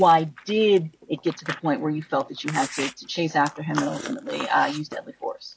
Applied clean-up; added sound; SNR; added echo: none; Chewing, mastication; 13 dB; none.